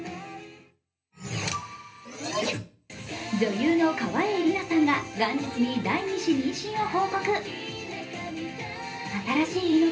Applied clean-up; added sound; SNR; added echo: none; none; none; reverberation time 0.3 s.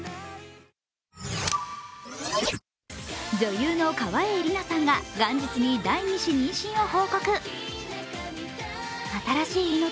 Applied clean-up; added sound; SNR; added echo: none; none; none; none.